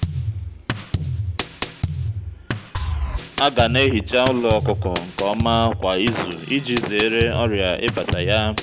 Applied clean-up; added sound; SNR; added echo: none; Drum kit; 3 dB; none.